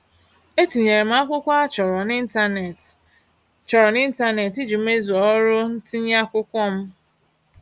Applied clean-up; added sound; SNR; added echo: none; none; none; none.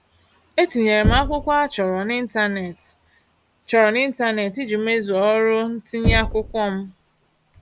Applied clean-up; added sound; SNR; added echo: none; Knock; 8 dB; none.